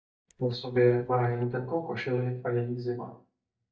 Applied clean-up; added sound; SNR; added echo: neural mask model DeepFilterNet 3.